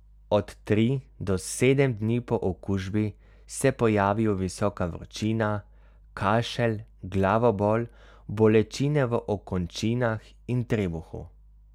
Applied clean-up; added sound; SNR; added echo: none; none; none; none.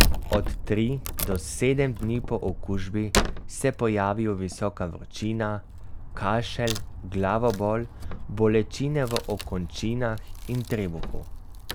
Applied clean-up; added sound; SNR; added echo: none; Wood; 3 dB; none.